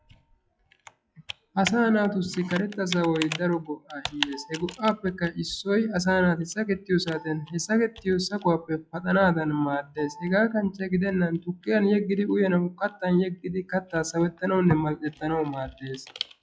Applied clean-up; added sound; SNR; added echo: classical method log-MMSE.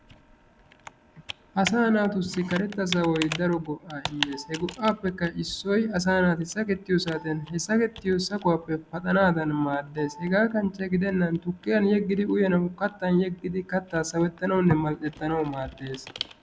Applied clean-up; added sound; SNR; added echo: none; Computer keyboard; 16 dB; none.